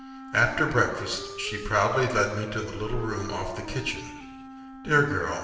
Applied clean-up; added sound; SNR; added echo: none; Wind instrument, woodwind instrument; 14 dB; reverberation time 1.3 s.